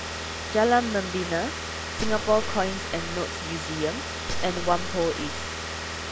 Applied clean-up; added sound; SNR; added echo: none; Gunshot, gunfire + Car; 3 dB; none.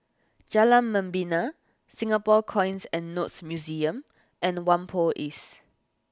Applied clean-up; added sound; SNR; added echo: none; none; none; none.